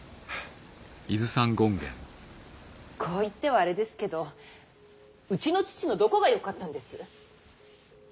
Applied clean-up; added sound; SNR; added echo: none; none; none; none.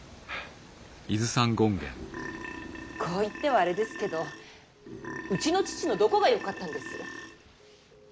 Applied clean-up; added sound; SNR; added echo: none; Burping, eructation; 11 dB; none.